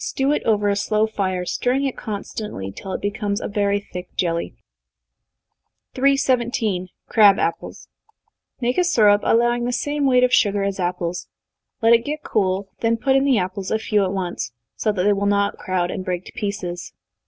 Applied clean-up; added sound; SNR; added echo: none; none; none; none.